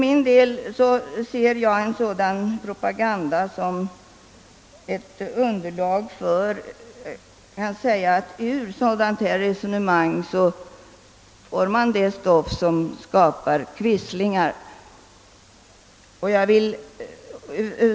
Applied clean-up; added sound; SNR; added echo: none; none; none; none.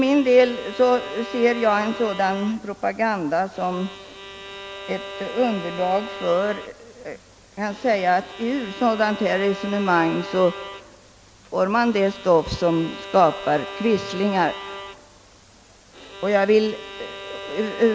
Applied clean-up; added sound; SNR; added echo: none; Bowed string instrument; 14 dB; none.